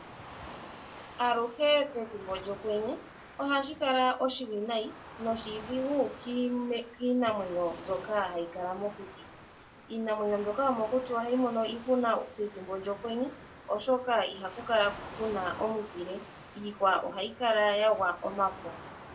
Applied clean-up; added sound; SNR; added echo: none; Waves, surf; 16 dB; reverberation time 0.2 s.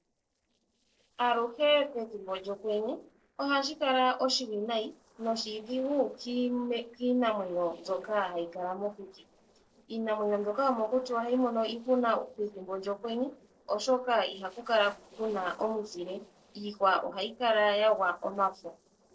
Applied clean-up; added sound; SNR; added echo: neural separator model SepFormer DNS4.